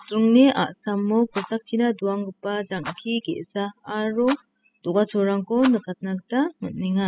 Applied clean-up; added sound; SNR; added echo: classical method spectral subtraction.